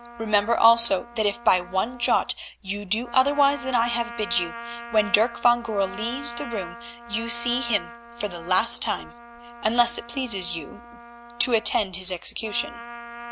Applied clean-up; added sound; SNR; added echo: none; Trumpet; 16 dB; none.